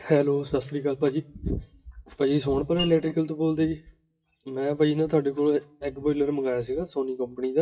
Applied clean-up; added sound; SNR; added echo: classical method WPE with log-MMSE.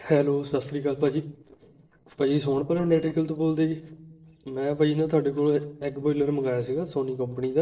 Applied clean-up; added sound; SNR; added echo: neural separator model SepFormer DNS4.